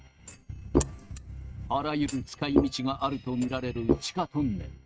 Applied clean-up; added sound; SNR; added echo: neural mask model RNNoise.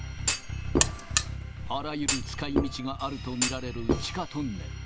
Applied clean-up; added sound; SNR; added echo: none; Thump, thud + Alarm; -3 dB; none.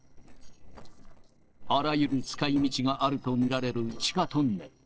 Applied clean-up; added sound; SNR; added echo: neural separator model SepFormer DNS4.